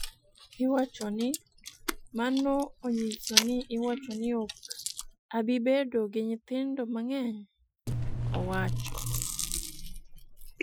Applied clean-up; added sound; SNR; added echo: classical method Wiener filter.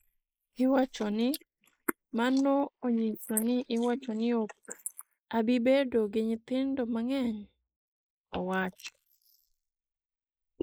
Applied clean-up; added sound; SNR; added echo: neural mask model Resemble Enhance denoiser.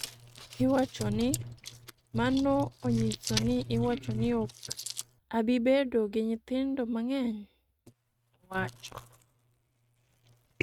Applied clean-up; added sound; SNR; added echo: neural mask model RNNoise.